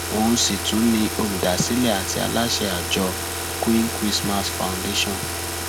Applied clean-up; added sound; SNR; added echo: none; Car; 4 dB; none.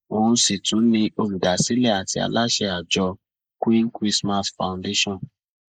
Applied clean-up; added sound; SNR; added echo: neural mask model Resemble Enhance denoiser.